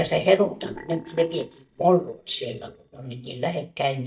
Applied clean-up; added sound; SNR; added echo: neural mask model DeepFilterNet 3.